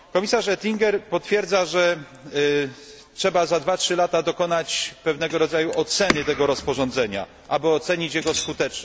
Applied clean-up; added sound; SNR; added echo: none; none; none; none.